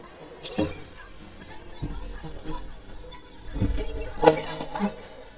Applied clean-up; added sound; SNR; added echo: neural mask model DeepFilterNet 3.